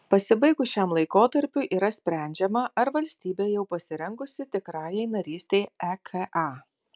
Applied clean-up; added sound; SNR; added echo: none; none; none; none.